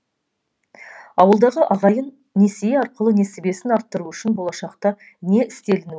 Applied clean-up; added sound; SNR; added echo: none; none; none; none.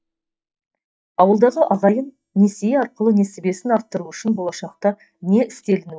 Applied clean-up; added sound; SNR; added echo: neural mask model DeepFilterNet 3.